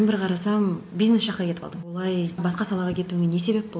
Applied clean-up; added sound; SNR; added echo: none; none; none; none.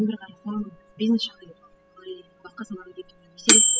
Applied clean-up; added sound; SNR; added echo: classical method spectral subtraction.